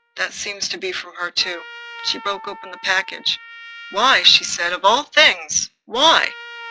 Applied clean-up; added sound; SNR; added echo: classical method log-MMSE.